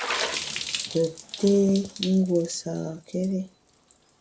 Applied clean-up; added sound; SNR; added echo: none; Water / Splash, splatter; 9 dB; none.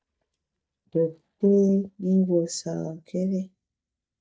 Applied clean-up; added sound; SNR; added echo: neural mask model DeepFilterNet 3.